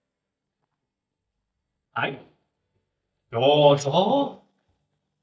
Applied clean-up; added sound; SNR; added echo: neural mask model DeepFilterNet 3.